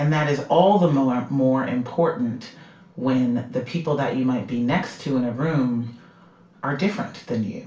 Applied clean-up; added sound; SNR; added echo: none; none; none; reverberation time 0.3 s.